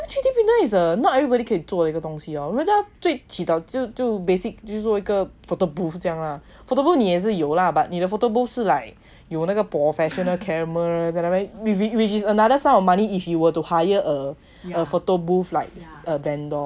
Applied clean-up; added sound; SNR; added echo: none; none; none; none.